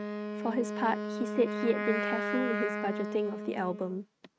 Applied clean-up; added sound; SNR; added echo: neural mask model RNNoise.